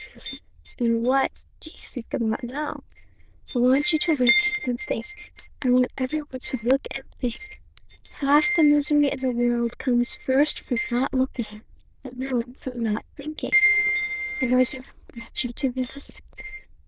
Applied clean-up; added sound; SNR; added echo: neural diffusion model UNIVERSE++.